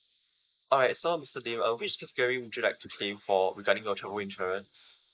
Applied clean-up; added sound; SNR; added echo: neural mask model Resemble Enhance denoiser.